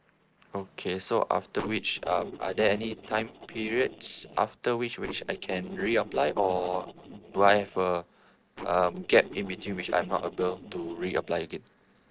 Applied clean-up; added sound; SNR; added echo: neural separator model SepFormer DNS4.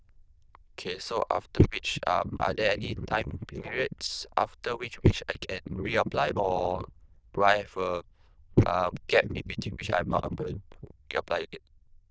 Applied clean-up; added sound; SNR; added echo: neural diffusion model UNIVERSE++.